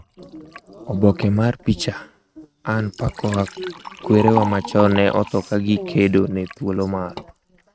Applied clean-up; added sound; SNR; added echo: neural mask model RNNoise.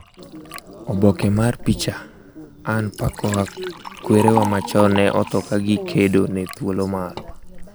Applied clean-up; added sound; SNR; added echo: none; Liquid; 12 dB; none.